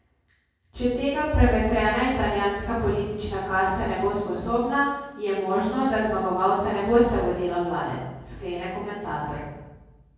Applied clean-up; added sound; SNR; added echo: none; none; none; reverberation time 1.3 s.